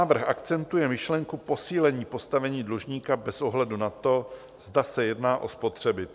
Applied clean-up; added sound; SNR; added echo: none; none; none; none.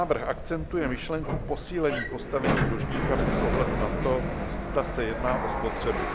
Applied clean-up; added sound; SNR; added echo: none; Sliding door; -1 dB; none.